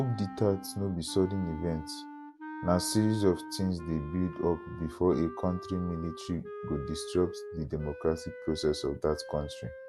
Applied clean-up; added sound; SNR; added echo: none; Wind instrument, woodwind instrument; 12 dB; none.